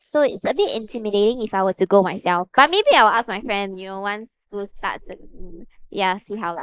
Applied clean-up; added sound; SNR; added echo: neural mask model Resemble Enhance denoiser.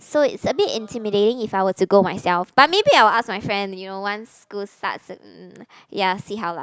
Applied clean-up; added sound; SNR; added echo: none; none; none; none.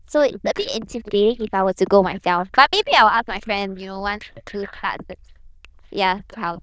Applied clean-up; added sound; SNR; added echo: neural diffusion model UNIVERSE++.